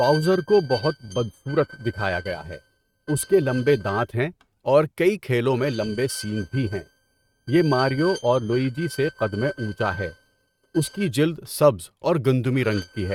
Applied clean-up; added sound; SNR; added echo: neural mask model RNNoise.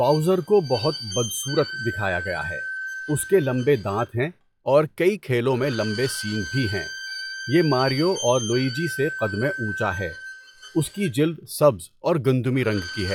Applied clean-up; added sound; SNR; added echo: classical method log-MMSE.